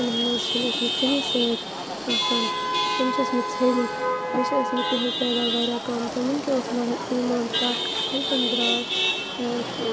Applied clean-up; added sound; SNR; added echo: none; Chatter / Traffic noise, roadway noise / Vehicle horn, car horn, honking / Engine; 0 dB; none.